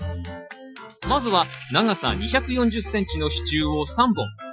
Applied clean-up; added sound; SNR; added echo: classical method Wiener filter.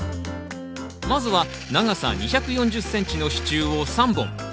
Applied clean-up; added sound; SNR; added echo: none; Engine; 16 dB; none.